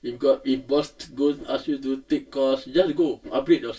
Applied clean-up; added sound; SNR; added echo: none; none; none; reverberation time 0.2 s.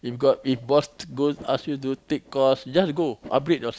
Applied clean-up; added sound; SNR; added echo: none; none; none; none.